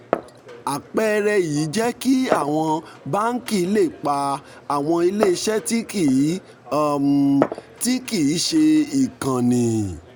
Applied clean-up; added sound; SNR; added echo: none; Glass; 13 dB; none.